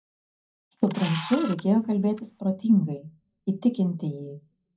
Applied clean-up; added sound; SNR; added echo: none; Camera; 13 dB; reverberation time 0.3 s.